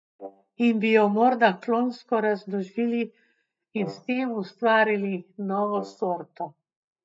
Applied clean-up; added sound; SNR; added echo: neural mask model DeepFilterNet 3.